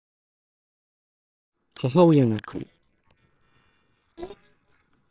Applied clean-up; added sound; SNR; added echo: neural separator model SepFormer WHAMR!.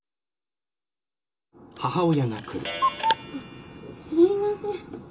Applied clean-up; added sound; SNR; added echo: none; Clock; 3 dB; reverberation time 0.2 s.